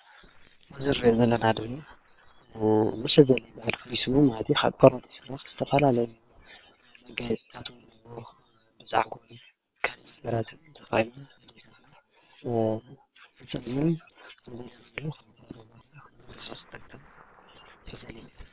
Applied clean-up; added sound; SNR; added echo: neural separator model SepFormer WHAM!.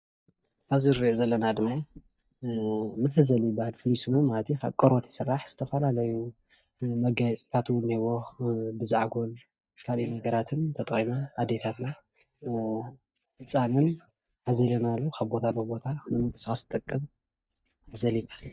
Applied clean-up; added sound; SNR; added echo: neural mask model DeepFilterNet 3.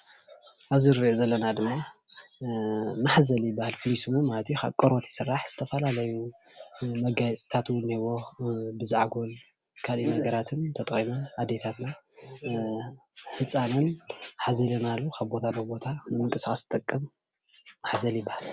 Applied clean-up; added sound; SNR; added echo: none; none; none; none.